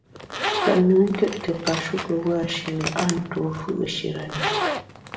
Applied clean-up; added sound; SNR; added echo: none; Zipper (clothing); 6 dB; reverberation time 0.7 s.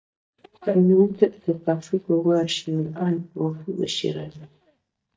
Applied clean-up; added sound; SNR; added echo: neural mask model DeepFilterNet 3.